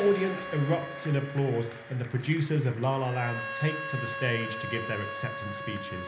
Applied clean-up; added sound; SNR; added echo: none; Harmonica; 9 dB; reverberation time 0.8 s.